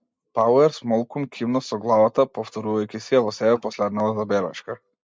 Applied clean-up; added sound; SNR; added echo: neural mask model Resemble Enhance denoiser.